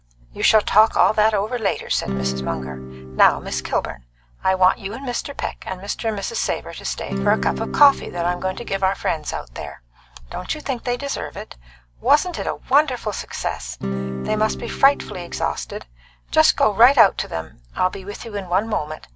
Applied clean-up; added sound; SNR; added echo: none; Acoustic guitar / Strum; 7 dB; none.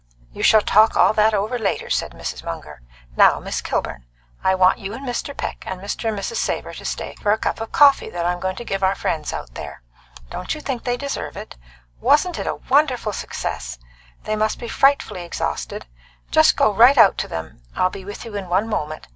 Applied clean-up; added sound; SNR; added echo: none; none; none; none.